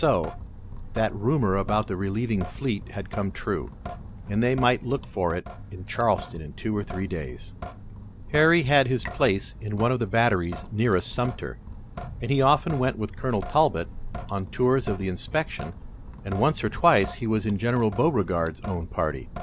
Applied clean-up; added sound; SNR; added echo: none; Drip / Sink (filling or washing); 12 dB; none.